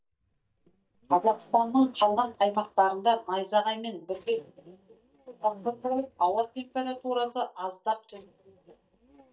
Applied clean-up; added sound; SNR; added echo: neural mask model DeepFilterNet 3.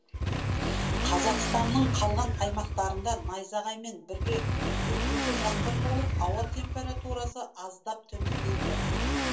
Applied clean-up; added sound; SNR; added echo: none; Motorcycle / Accelerating, revving, vroom; -4 dB; reverberation time 0.3 s.